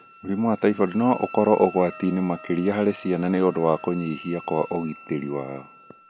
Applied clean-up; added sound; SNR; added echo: none; Wind instrument, woodwind instrument + Trumpet; 20 dB; none.